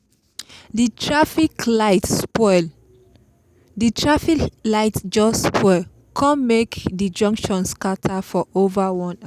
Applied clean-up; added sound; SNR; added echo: none; none; none; none.